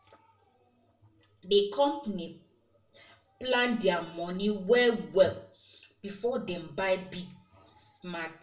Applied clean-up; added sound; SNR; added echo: none; none; none; reverberation time 0.3 s.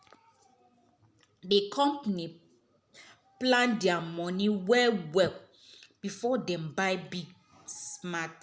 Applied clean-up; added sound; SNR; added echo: none; none; none; none.